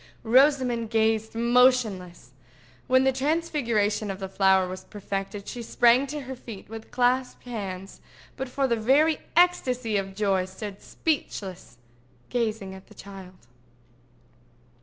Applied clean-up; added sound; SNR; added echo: none; none; none; none.